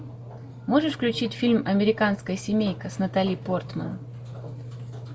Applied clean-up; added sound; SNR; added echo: none; none; none; none.